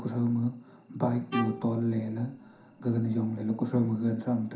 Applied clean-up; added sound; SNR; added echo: none; Bowed string instrument; 13 dB; reverberation time 0.5 s.